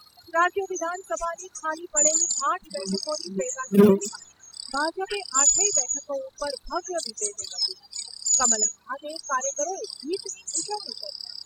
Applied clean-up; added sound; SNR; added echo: classical method spectral subtraction.